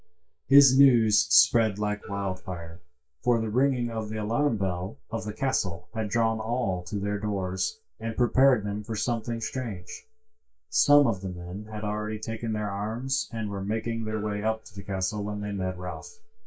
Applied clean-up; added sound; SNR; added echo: neural mask model DeepFilterNet 3.